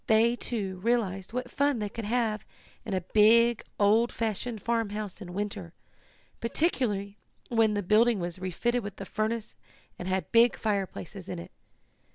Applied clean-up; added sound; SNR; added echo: none; none; none; none.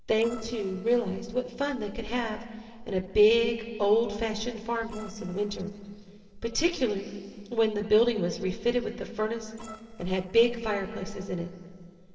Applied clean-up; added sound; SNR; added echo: neural separator model SepFormer DNS4.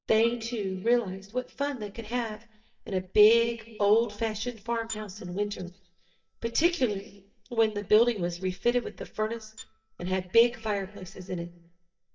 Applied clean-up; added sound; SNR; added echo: neural mask model DeepFilterNet 3.